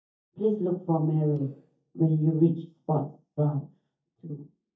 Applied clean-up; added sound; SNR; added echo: neural mask model DeepFilterNet 3.